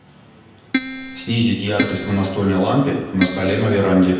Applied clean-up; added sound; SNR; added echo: none; Keyboard (musical); 7 dB; reverberation time 0.9 s.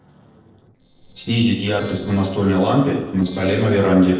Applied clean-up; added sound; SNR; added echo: neural separator model SepFormer DNS4.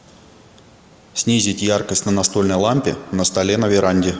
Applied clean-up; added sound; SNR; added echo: none; none; none; none.